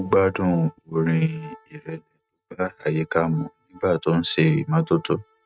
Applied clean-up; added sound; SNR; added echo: neural mask model RNNoise.